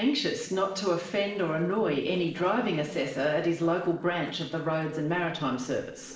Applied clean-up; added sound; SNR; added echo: neural separator model SepFormer DNS4.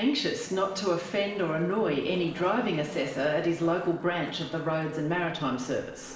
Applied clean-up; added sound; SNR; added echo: none; Skateboard; 18 dB; reverberation time 0.7 s.